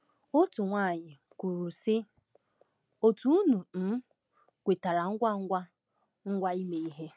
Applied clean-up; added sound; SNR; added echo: none; none; none; none.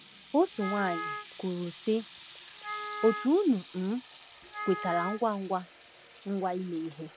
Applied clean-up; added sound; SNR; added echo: none; Wind instrument, woodwind instrument + Sink (filling or washing) / Water tap, faucet; 10 dB; none.